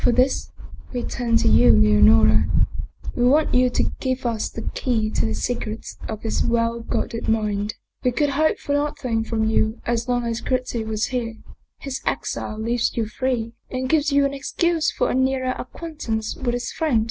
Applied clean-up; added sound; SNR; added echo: none; none; none; none.